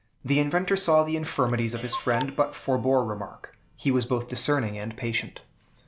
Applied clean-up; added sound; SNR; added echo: none; Clock; 15 dB; none.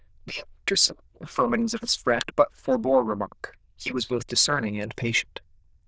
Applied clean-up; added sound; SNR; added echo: neural diffusion model UNIVERSE++.